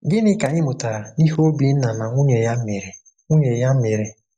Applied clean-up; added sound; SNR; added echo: neural mask model DeepFilterNet 3.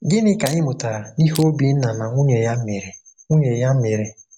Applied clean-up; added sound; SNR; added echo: none; Crushing; 16 dB; none.